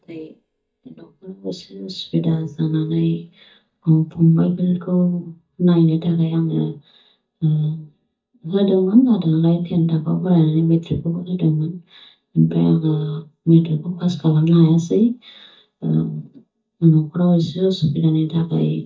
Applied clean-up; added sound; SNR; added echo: neural mask model DeepFilterNet 3.